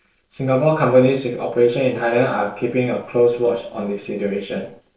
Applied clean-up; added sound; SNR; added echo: neural separator model SepFormer DNS4.